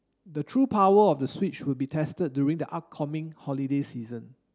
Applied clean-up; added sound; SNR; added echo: none; none; none; none.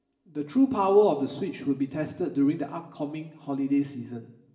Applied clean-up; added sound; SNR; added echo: none; none; none; reverberation time 0.8 s.